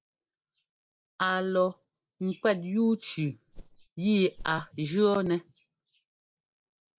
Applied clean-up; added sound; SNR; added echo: neural separator model SepFormer DNS4.